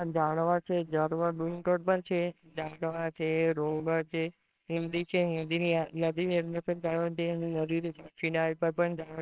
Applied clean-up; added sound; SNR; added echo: neural separator model SepFormer WHAMR!.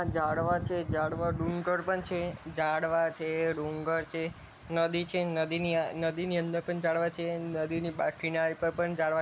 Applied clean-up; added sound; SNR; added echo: none; none; none; none.